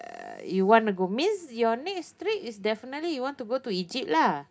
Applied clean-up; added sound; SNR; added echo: none; none; none; reverberation time 0.3 s.